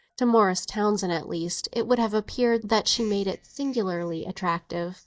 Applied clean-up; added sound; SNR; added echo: neural mask model DeepFilterNet 3.